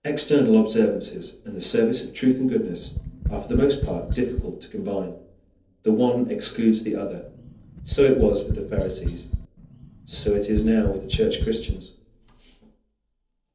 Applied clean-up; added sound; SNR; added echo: none; Tap; 6 dB; reverberation time 0.7 s.